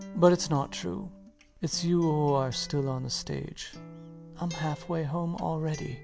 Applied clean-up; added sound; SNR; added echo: none; Acoustic guitar; 17 dB; none.